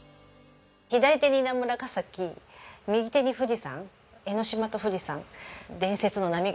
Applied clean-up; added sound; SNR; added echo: none; none; none; none.